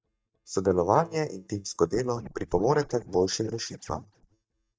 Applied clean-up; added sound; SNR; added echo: neural mask model DeepFilterNet 3.